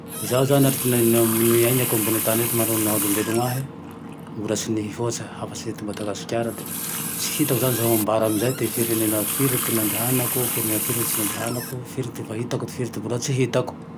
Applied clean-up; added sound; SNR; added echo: none; Water tap, faucet; 4 dB; none.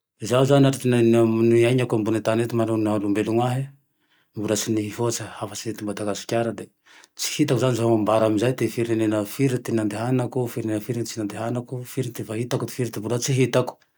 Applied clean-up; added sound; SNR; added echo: none; none; none; none.